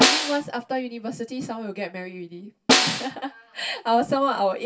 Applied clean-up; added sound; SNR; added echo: none; Snare drum; -2 dB; reverberation time 0.2 s.